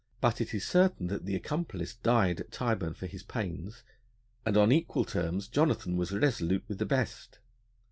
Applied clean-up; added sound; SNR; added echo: none; none; none; none.